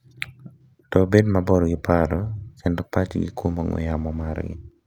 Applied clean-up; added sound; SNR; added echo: none; none; none; none.